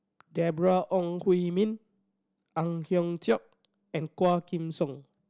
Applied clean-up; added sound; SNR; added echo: none; none; none; none.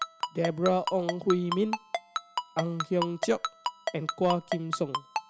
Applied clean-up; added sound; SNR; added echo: none; Ringtone; 5 dB; none.